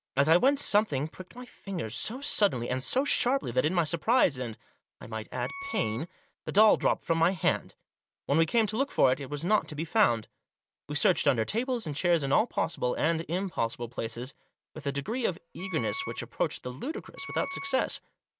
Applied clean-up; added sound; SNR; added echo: none; Wind instrument, woodwind instrument; 12 dB; none.